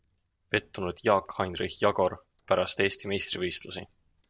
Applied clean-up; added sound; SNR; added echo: neural separator model SepFormer DNS4.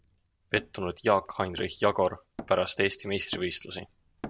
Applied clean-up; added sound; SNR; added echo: none; Hammer; 18 dB; none.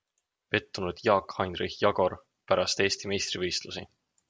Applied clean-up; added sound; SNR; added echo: none; none; none; none.